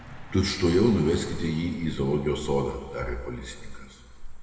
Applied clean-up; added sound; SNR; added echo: none; Car passing by; 13 dB; reverberation time 2.1 s.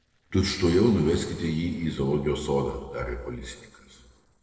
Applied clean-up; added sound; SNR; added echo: neural separator model SepFormer DNS4.